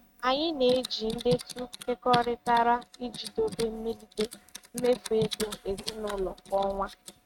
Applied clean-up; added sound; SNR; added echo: neural mask model RNNoise.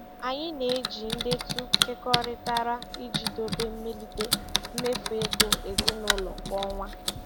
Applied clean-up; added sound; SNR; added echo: none; Typing; -2 dB; none.